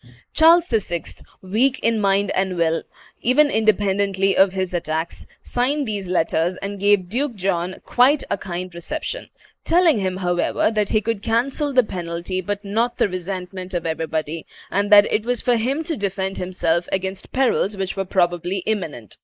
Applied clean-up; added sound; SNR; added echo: neural mask model Resemble Enhance denoiser.